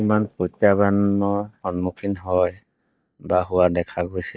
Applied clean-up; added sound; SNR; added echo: neural mask model DeepFilterNet 3.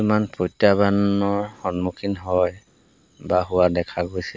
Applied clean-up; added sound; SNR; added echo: none; none; none; none.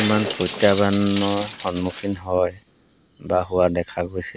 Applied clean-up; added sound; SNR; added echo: none; Shatter; 8 dB; none.